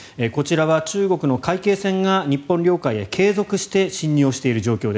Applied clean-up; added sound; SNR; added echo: none; none; none; none.